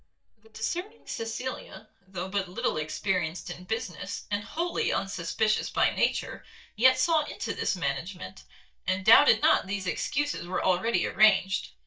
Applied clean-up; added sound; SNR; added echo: neural mask model DeepFilterNet 3.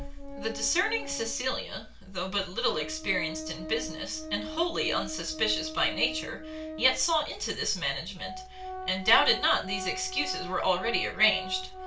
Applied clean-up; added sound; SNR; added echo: none; Organ; 11 dB; reverberation time 0.2 s.